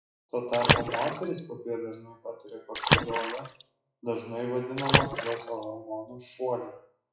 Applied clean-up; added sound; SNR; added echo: classical method WPE with log-MMSE.